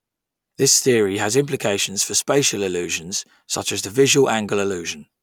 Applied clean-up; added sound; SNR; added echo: none; none; none; none.